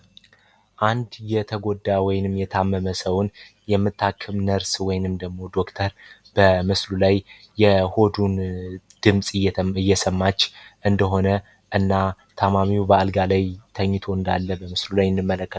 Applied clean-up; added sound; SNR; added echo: none; none; none; none.